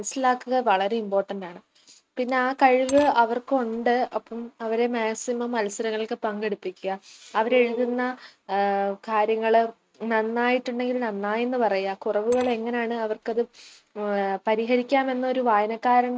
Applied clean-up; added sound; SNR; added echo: neural mask model RNNoise.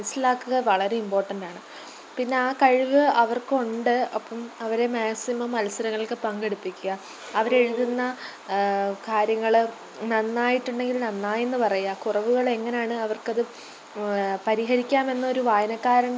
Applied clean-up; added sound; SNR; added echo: none; none; none; none.